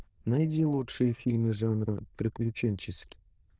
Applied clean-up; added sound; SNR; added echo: neural diffusion model UNIVERSE++.